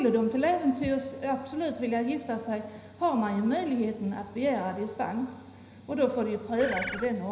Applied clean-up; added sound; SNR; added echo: none; Bird; 7 dB; reverberation time 0.9 s.